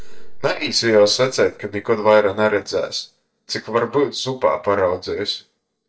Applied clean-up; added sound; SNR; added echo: neural mask model DeepFilterNet 3.